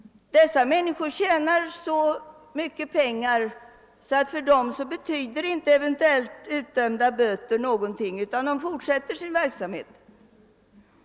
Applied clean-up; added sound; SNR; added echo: none; none; none; none.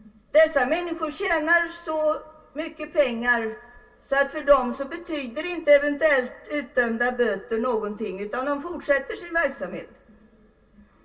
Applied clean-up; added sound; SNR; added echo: none; none; none; reverberation time 0.2 s.